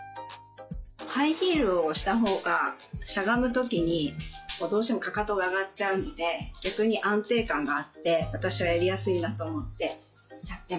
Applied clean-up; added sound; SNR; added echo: classical method log-MMSE.